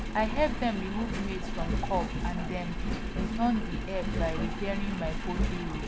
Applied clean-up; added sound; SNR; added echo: none; Engine; -1 dB; none.